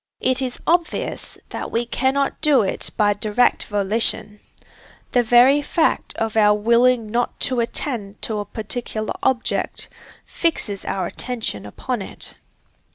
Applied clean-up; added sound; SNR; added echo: none; none; none; none.